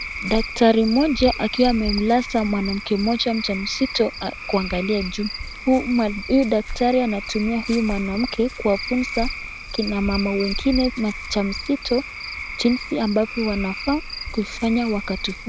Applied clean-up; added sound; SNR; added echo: none; Cricket / Frog; 9 dB; none.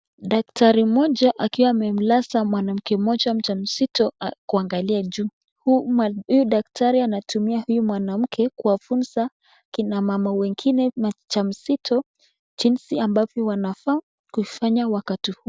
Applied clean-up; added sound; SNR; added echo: none; none; none; none.